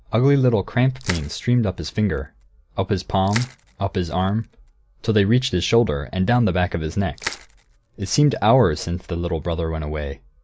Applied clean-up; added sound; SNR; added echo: none; Crushing; 16 dB; none.